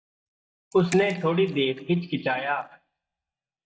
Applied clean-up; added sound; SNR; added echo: neural mask model DeepFilterNet 3.